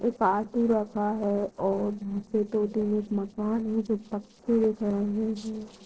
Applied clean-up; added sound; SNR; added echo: neural separator model SepFormer DNS4.